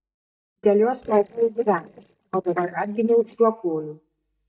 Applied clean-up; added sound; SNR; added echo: neural mask model DeepFilterNet 3.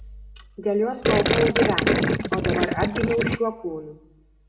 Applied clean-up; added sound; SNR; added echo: none; Gurgling; -4 dB; reverberation time 0.5 s.